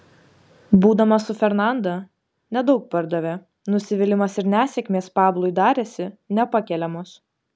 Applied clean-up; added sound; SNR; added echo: none; none; none; none.